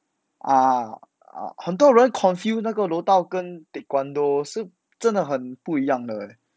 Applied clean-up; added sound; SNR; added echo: none; none; none; none.